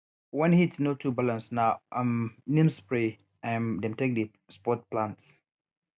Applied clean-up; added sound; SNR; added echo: none; none; none; none.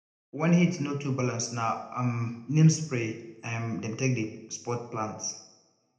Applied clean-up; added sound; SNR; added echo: none; none; none; reverberation time 0.8 s.